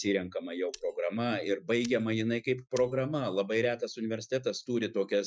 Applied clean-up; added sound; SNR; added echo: classical method Wiener filter.